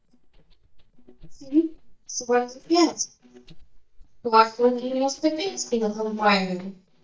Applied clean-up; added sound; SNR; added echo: neural mask model DeepFilterNet 3.